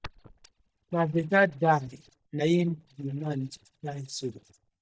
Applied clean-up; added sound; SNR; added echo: neural mask model DeepFilterNet 3.